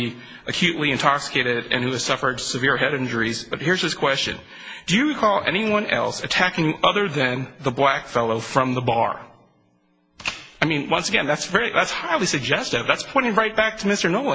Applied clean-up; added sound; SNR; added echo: none; none; none; none.